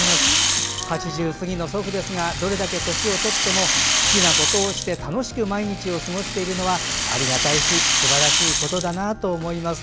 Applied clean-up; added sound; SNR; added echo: none; Rattle (instrument); -3 dB; none.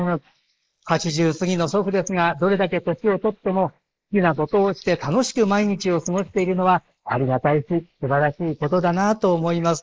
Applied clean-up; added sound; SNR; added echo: neural mask model Resemble Enhance denoiser.